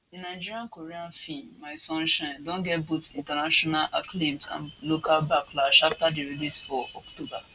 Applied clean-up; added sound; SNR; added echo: none; none; none; none.